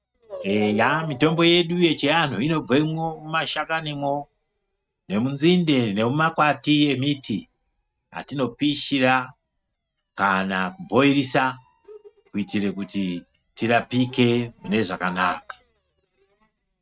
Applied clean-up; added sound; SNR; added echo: neural mask model RNNoise.